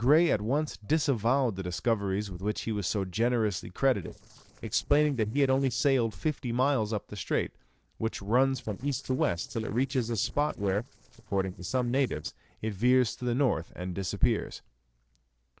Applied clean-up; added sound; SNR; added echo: neural separator model SepFormer DNS4.